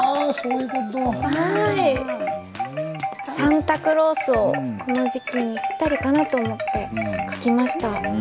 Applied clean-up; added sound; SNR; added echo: none; Wind chime; 6 dB; none.